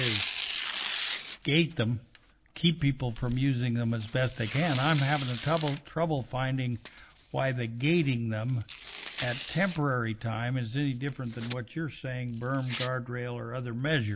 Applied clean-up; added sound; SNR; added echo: none; Tearing; 8 dB; none.